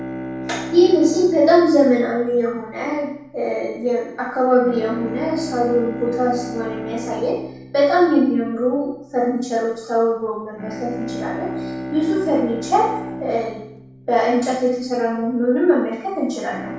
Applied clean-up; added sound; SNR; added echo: none; Bowed string instrument; 12 dB; reverberation time 0.7 s.